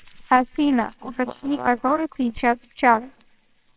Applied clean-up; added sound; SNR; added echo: neural separator model SepFormer WHAMR!.